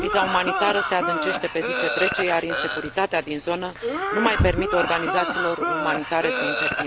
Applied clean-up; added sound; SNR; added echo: none; Cough; 1 dB; none.